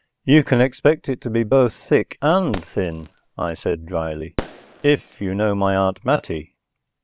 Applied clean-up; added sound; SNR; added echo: none; Fireworks; 15 dB; none.